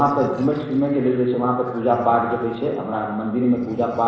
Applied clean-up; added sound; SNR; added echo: none; Animal; 20 dB; reverberation time 1.0 s.